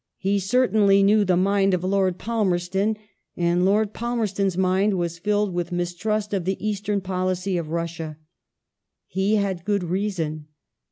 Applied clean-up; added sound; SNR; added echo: none; none; none; none.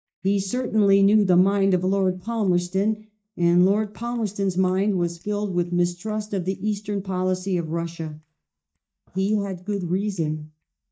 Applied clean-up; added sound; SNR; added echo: neural mask model DeepFilterNet 3.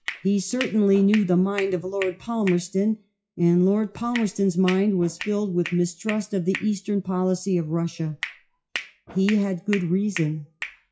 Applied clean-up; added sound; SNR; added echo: classical method WPE with log-MMSE.